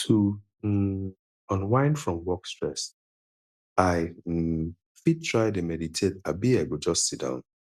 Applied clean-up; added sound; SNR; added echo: none; none; none; none.